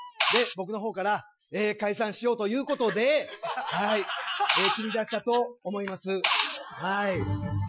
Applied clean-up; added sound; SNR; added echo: classical method Wiener filter.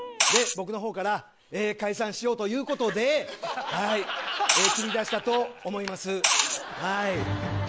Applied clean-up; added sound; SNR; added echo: none; Liquid; -2 dB; none.